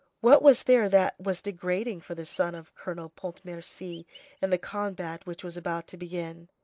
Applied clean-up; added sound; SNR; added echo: neural mask model Resemble Enhance denoiser.